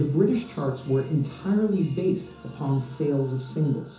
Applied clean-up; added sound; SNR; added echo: none; none; none; reverberation time 0.6 s.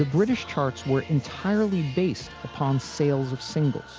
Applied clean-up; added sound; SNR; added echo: none; none; none; none.